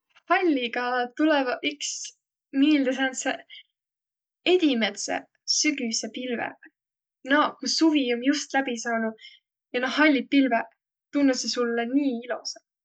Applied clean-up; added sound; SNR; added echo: none; none; none; none.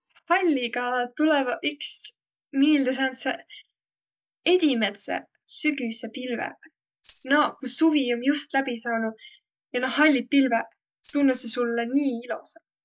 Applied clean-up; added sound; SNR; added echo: none; Tambourine; 14 dB; none.